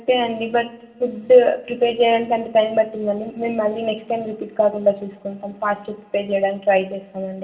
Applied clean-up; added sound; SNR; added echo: none; none; none; reverberation time 1.3 s.